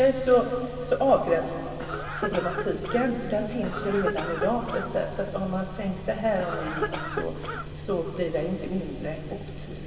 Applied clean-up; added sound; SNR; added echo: none; Cough; 7 dB; reverberation time 2.5 s.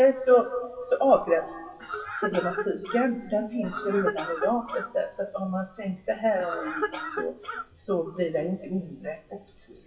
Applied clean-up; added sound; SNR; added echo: classical method WPE with log-MMSE.